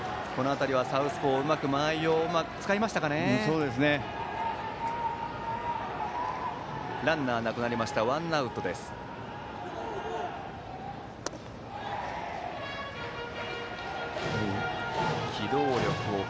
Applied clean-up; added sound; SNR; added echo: none; none; none; none.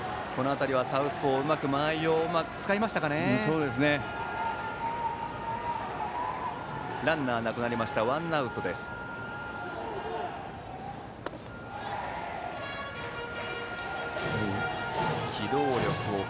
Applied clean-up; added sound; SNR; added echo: none; Wind instrument, woodwind instrument; 16 dB; none.